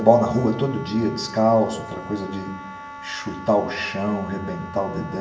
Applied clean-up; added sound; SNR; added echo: none; Wind instrument, woodwind instrument; 15 dB; reverberation time 0.9 s.